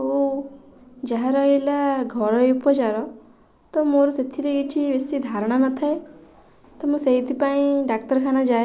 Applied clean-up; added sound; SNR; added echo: none; none; none; none.